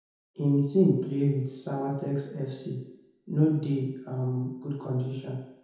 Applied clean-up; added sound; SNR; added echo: none; none; none; reverberation time 0.9 s.